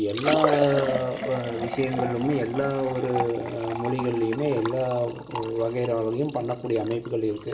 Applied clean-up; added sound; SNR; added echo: none; Liquid; 7 dB; reverberation time 0.8 s.